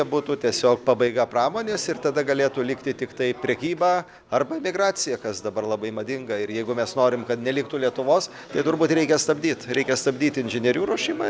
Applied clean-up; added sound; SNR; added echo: none; none; none; none.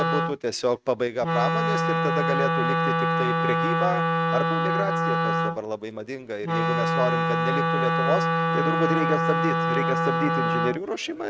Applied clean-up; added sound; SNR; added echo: neural mask model RNNoise.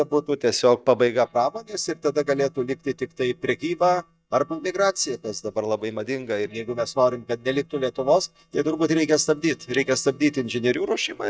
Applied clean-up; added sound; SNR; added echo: neural mask model DeepFilterNet 3.